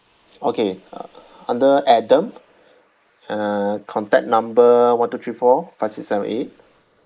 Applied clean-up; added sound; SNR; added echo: neural mask model Resemble Enhance denoiser.